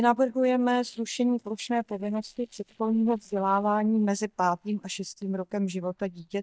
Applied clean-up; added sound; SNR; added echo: neural mask model DeepFilterNet 3.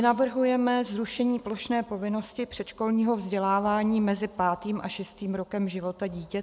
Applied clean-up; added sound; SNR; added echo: none; none; none; none.